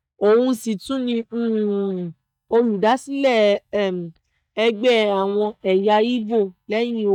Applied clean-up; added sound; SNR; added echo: neural mask model DeepFilterNet 3.